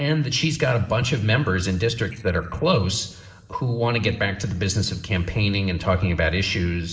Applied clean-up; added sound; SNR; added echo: neural separator model SepFormer DNS4.